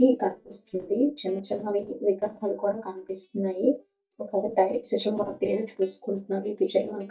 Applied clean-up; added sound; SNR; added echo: neural mask model DeepFilterNet 3.